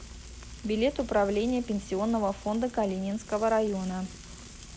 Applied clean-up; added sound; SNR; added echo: none; Frying (food); 15 dB; none.